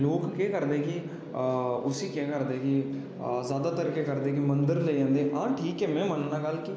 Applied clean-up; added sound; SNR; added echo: none; none; none; none.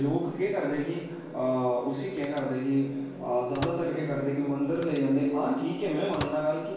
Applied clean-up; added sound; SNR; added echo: none; Microwave oven; 15 dB; reverberation time 0.3 s.